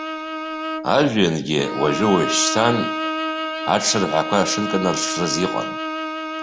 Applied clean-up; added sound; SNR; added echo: none; Bowed string instrument; 5 dB; none.